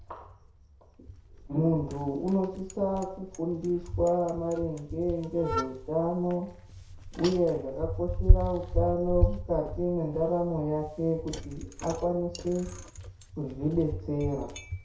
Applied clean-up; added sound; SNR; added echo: none; Bicycle; 2 dB; reverberation time 0.6 s.